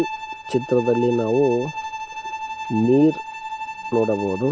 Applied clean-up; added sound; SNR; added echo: none; Bowed string instrument; 10 dB; none.